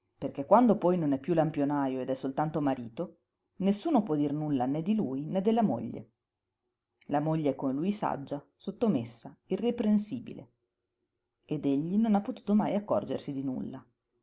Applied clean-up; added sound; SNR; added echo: none; none; none; none.